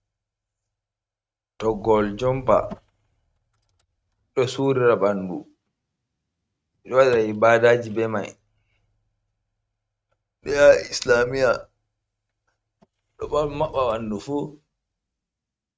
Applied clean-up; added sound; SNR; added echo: neural mask model RNNoise.